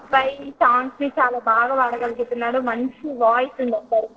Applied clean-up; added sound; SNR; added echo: neural separator model SepFormer DNS4.